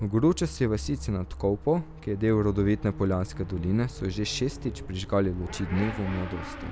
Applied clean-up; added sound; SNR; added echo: none; Motorcycle / Accelerating, revving, vroom; 12 dB; none.